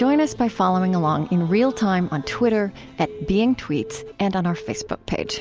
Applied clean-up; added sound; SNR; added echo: none; Alarm / Keyboard (musical); 17 dB; none.